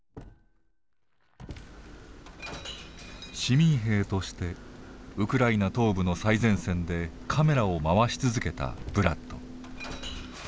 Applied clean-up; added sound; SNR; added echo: none; Shatter; 20 dB; none.